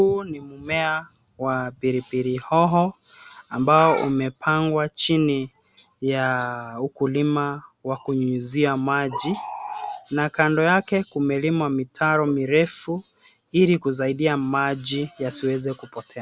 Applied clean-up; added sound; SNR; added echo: none; none; none; none.